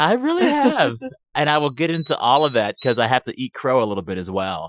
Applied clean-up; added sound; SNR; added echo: classical method Wiener filter.